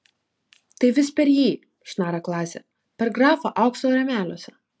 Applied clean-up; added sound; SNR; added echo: none; none; none; none.